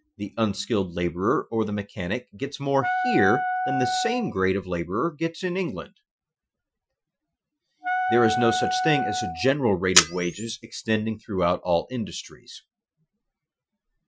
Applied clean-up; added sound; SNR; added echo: classical method Wiener filter.